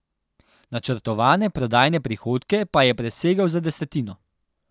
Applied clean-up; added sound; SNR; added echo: none; none; none; none.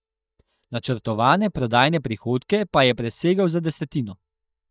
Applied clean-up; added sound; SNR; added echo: neural mask model DeepFilterNet 3.